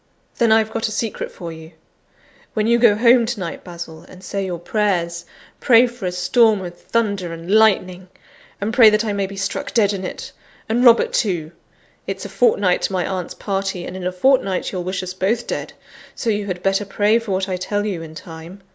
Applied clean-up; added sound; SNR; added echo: none; none; none; none.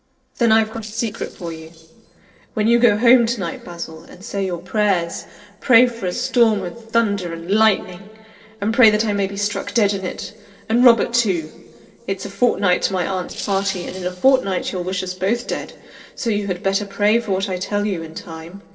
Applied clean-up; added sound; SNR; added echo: neural separator model SepFormer DNS4.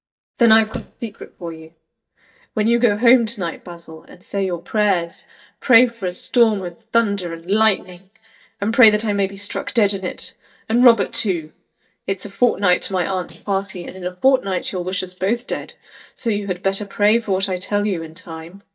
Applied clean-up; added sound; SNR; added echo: neural mask model DeepFilterNet 3.